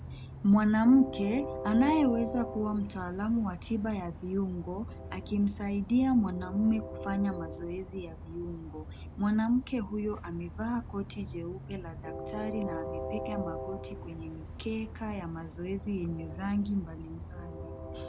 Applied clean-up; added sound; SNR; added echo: none; Train; 10 dB; none.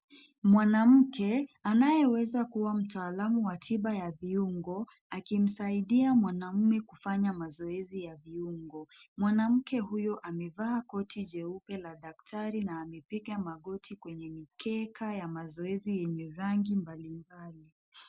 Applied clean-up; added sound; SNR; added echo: none; none; none; none.